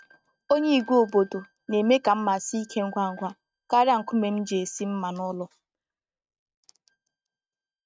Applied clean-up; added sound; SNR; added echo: neural mask model RNNoise.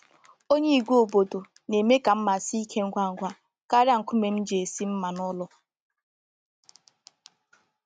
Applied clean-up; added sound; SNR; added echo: none; none; none; none.